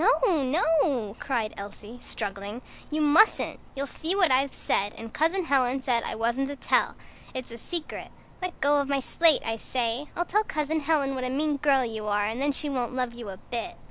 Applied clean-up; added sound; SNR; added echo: none; Insect; 19 dB; none.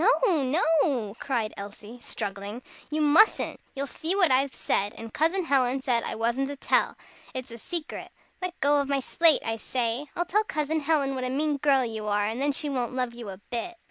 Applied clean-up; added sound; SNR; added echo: none; none; none; none.